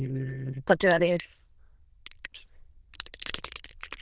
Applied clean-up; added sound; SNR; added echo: neural diffusion model UNIVERSE++.